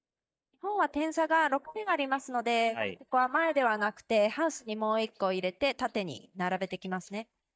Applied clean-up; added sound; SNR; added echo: neural mask model DeepFilterNet 3.